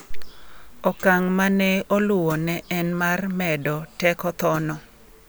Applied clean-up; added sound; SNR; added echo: none; none; none; none.